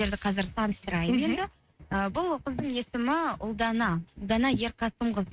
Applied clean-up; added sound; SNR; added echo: neural mask model RNNoise.